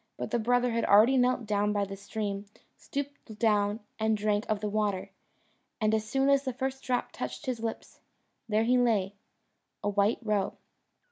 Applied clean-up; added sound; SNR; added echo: none; none; none; none.